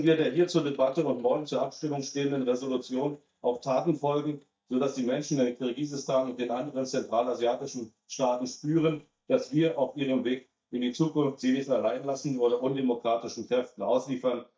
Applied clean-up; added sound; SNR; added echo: neural mask model DeepFilterNet 3.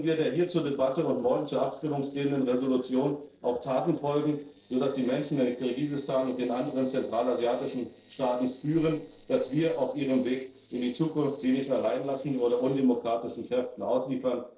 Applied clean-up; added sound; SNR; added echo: neural separator model SepFormer DNS4.